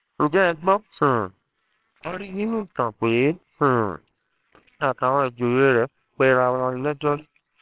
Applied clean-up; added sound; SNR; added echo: neural separator model SepFormer WHAMR!.